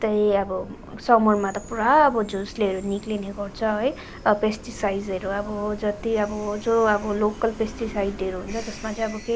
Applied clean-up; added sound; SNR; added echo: none; Train; 15 dB; none.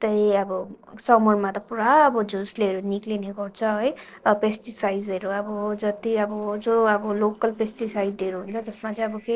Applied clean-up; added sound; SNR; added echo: neural separator model SepFormer DNS4.